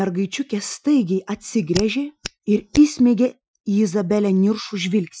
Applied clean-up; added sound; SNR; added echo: classical method Wiener filter.